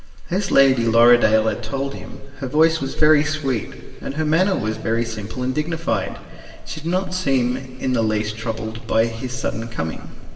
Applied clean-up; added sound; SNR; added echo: none; none; none; reverberation time 1.9 s.